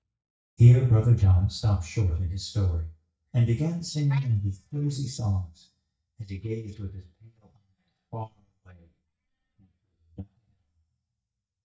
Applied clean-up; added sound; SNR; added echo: neural mask model DeepFilterNet 3.